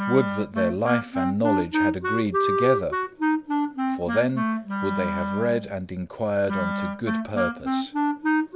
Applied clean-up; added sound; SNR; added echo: none; Wind instrument, woodwind instrument; -1 dB; none.